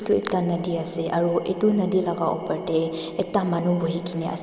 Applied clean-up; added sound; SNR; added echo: none; none; none; none.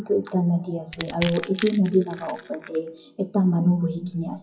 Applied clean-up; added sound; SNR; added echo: classical method WPE with log-MMSE.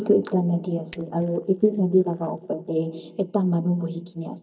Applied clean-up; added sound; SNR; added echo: neural mask model DeepFilterNet 3.